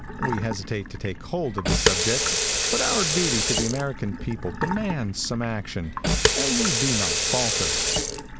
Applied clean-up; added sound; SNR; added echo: none; Sink (filling or washing) / Water tap, faucet; -3 dB; none.